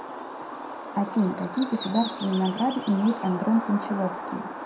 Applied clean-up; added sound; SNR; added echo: none; Bird; 8 dB; reverberation time 0.2 s.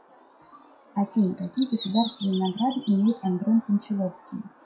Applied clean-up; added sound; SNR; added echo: classical method WPE with log-MMSE.